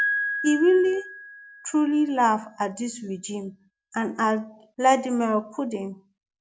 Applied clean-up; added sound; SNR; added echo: none; Piano; 10 dB; none.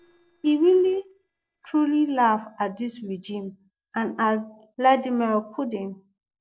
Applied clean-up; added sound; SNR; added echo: neural separator model SepFormer DNS4.